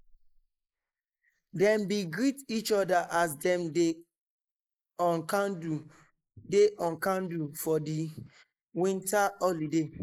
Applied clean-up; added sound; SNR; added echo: neural mask model Resemble Enhance denoiser.